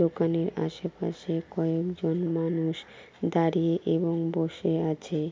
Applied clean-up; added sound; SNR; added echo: none; none; none; none.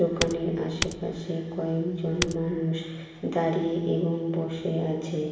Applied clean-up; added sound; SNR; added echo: none; Typing; 6 dB; reverberation time 1.2 s.